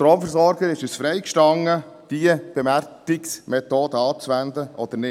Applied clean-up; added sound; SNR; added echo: none; none; none; none.